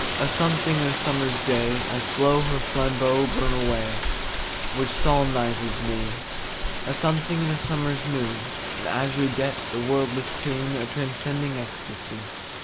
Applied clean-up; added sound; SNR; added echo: none; Rain; 2 dB; none.